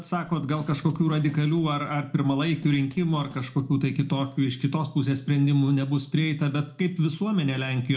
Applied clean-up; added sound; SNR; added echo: neural separator model SepFormer DNS4.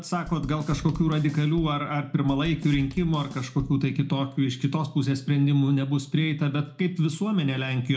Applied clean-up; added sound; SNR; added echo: none; Drum / Drum kit; 15 dB; reverberation time 0.3 s.